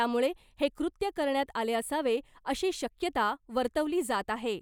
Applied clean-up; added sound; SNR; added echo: none; none; none; none.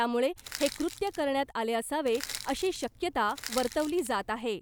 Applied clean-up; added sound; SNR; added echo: none; Crushing; 12 dB; none.